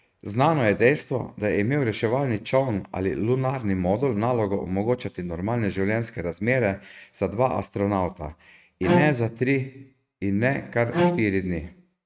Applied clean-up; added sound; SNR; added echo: neural mask model RNNoise.